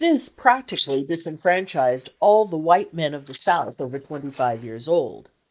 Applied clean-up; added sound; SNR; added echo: neural mask model Resemble Enhance denoiser.